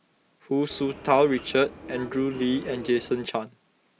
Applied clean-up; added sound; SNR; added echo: none; Subway, metro, underground; 14 dB; none.